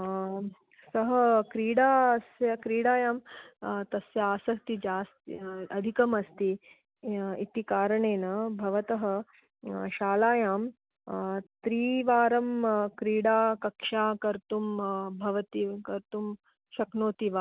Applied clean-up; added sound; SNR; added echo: none; none; none; none.